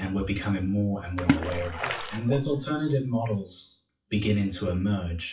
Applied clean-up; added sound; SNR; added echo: classical method WPE with log-MMSE.